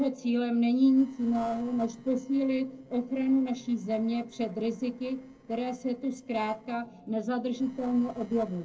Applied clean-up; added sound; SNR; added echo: neural separator model SepFormer DNS4.